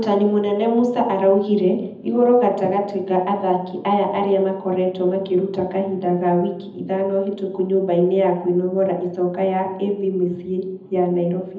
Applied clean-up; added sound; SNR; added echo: none; none; none; reverberation time 0.8 s.